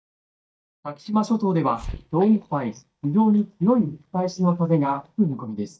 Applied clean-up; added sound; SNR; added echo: neural mask model DeepFilterNet 3.